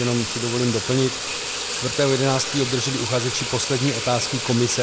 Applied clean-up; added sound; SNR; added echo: none; Sink (filling or washing) / Water tap, faucet; 4 dB; none.